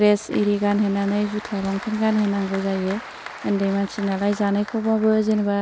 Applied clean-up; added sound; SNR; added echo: none; Applause; 16 dB; none.